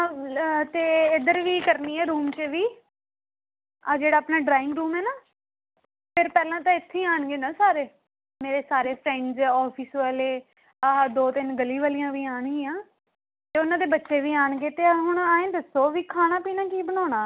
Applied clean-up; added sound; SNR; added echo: none; none; none; none.